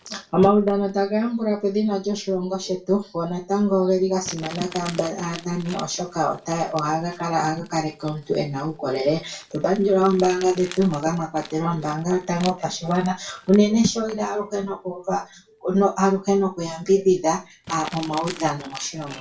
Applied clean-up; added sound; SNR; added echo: none; Crumpling, crinkling; 17 dB; reverberation time 0.2 s.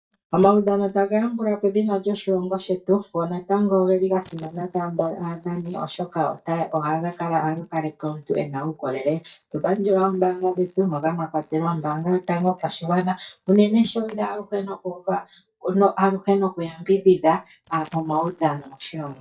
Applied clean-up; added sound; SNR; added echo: neural mask model DeepFilterNet 3.